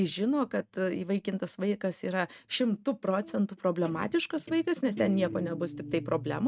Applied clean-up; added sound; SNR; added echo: neural mask model RNNoise.